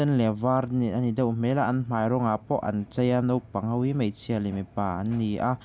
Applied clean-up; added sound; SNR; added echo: none; none; none; none.